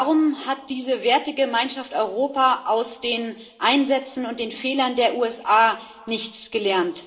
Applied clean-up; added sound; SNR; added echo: none; none; none; reverberation time 2.7 s.